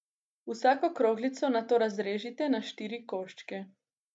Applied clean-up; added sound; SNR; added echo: none; none; none; none.